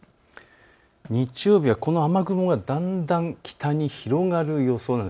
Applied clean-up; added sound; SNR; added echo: none; none; none; none.